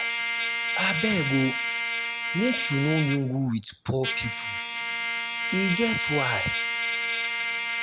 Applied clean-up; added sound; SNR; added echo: none; Trumpet; 0 dB; none.